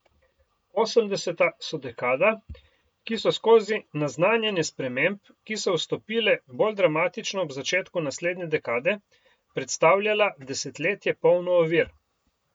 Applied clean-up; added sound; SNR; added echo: none; none; none; none.